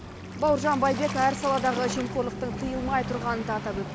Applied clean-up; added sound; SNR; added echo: none; Waves, surf; 7 dB; none.